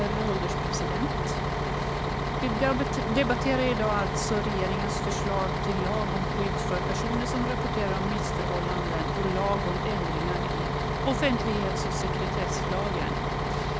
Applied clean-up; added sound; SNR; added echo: none; Bus; -3 dB; none.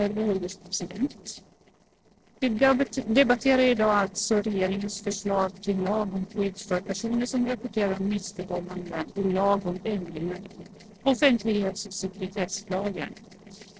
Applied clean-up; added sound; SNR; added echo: neural separator model SepFormer DNS4.